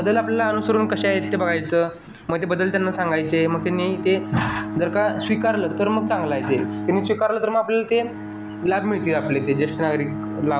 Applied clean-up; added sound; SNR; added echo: none; Bowed string instrument; 8 dB; none.